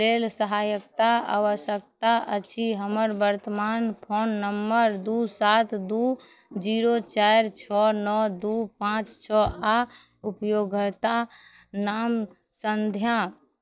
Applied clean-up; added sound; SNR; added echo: neural mask model DeepFilterNet 3.